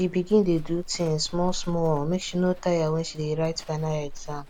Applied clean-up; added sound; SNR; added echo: none; Livestock, farm animals, working animals; 11 dB; none.